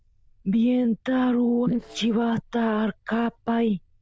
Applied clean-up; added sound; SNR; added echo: neural diffusion model UNIVERSE++.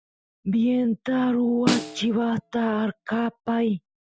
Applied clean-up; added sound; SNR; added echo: none; Snare drum; 8 dB; none.